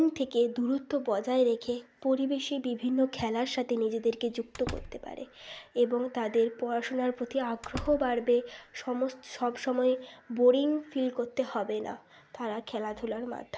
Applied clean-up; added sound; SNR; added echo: none; Slam; 14 dB; none.